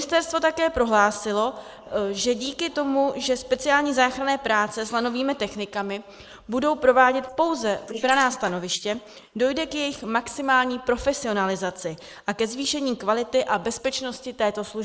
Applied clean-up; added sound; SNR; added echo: neural mask model Resemble Enhance denoiser.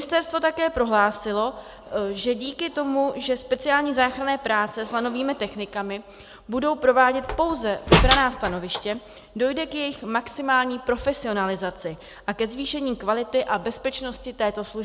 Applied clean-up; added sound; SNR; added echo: none; Slam; 1 dB; none.